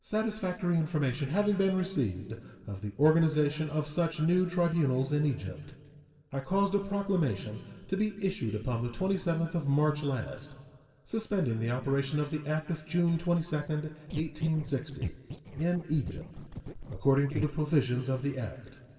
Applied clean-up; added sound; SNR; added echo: neural separator model SepFormer DNS4.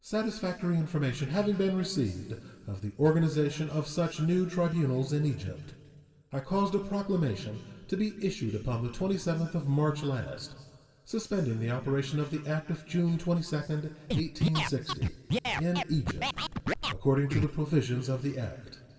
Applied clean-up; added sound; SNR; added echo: none; Scratching (performance technique); 3 dB; reverberation time 1.8 s.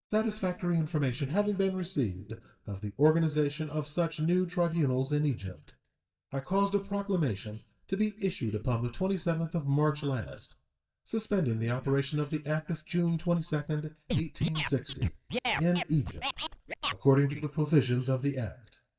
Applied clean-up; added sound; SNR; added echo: neural mask model DeepFilterNet 3.